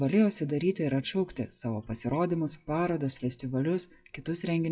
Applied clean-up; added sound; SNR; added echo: classical method WPE with log-MMSE.